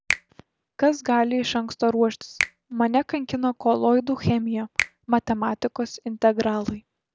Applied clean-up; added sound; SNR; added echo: none; Finger snapping; 12 dB; none.